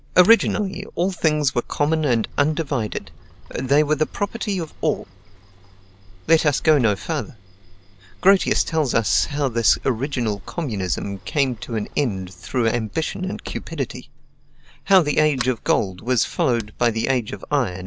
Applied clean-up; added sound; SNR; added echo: none; Sliding door; 16 dB; none.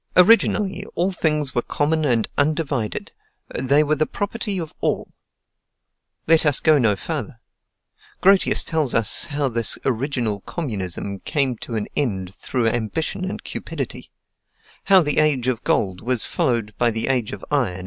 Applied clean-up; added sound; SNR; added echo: none; none; none; none.